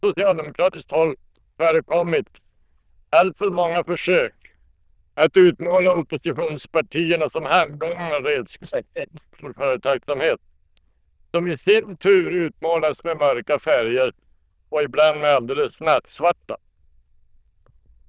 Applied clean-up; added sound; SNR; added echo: neural diffusion model UNIVERSE++.